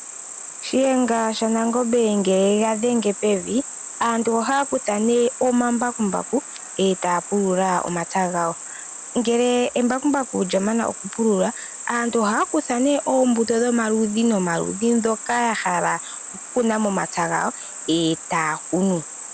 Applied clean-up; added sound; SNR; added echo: none; Cricket; 11 dB; none.